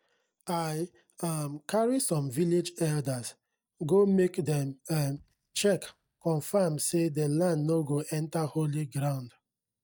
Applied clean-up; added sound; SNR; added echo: neural mask model DeepFilterNet 3.